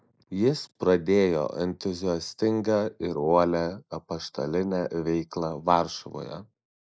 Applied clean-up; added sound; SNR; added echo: neural mask model Resemble Enhance denoiser.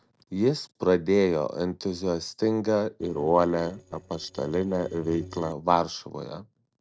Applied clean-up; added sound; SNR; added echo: neural separator model SepFormer DNS4.